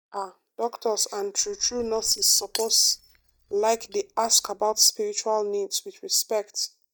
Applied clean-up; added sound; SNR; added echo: neural mask model DeepFilterNet 3.